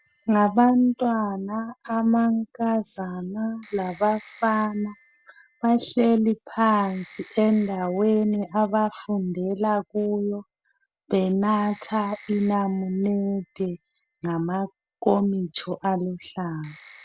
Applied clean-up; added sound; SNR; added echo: none; Telephone; 19 dB; none.